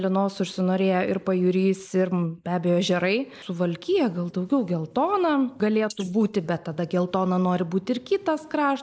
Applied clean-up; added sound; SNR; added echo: neural mask model Resemble Enhance denoiser.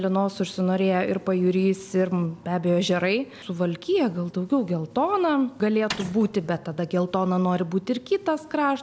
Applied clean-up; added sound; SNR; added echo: none; Mechanisms; 12 dB; none.